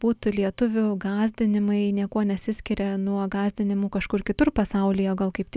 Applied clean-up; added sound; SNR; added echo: none; none; none; none.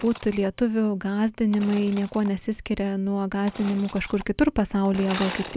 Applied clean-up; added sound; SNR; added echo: none; Sawing / Engine; 17 dB; none.